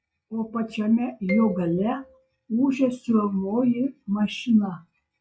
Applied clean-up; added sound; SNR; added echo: classical method log-MMSE.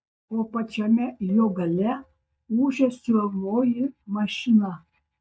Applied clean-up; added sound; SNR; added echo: neural mask model DeepFilterNet 3.